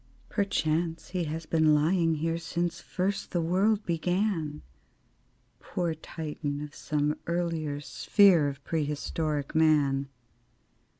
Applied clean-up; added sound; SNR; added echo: none; none; none; none.